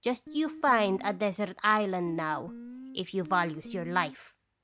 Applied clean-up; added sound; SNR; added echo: none; Guitar; 14 dB; none.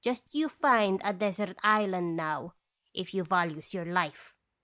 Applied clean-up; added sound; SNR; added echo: neural mask model Resemble Enhance denoiser.